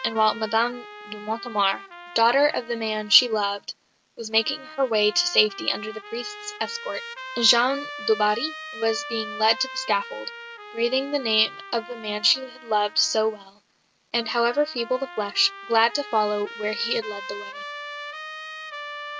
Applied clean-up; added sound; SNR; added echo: none; Trumpet; 13 dB; none.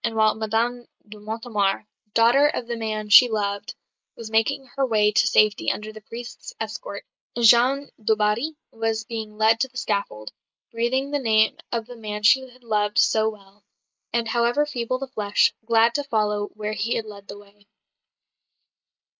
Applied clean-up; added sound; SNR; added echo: neural mask model Resemble Enhance denoiser.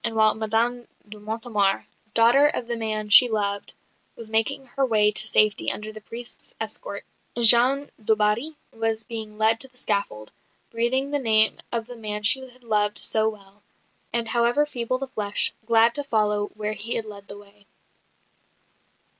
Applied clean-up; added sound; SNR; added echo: none; none; none; none.